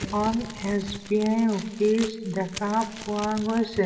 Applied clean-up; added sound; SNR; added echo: none; Crumpling, crinkling; 14 dB; reverberation time 1.6 s.